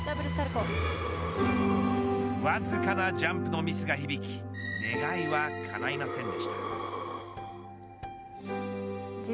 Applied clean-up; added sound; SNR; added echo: none; Breathing; 8 dB; none.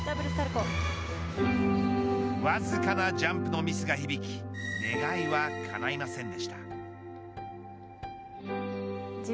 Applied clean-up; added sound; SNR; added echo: none; none; none; none.